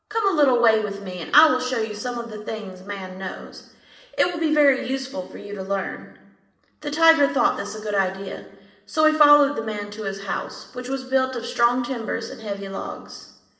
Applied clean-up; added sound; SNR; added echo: none; none; none; reverberation time 1.0 s.